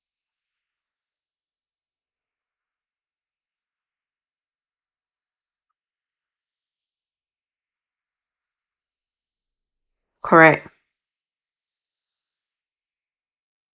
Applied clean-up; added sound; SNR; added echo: neural mask model Resemble Enhance denoiser.